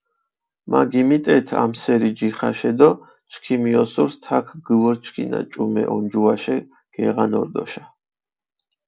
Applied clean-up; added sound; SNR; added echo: none; none; none; none.